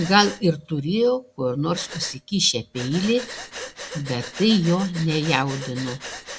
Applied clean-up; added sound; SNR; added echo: none; Breathing; 14 dB; none.